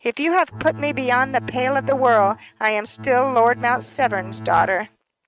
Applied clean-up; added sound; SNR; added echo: neural mask model RNNoise.